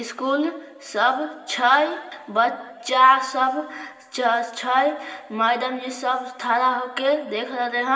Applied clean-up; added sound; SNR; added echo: none; none; none; reverberation time 1.9 s.